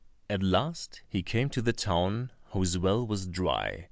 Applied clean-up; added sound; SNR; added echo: none; none; none; none.